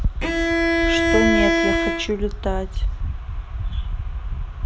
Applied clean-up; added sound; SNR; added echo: none; Bowed string instrument; -2 dB; none.